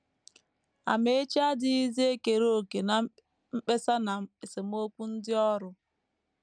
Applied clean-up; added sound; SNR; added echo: none; none; none; none.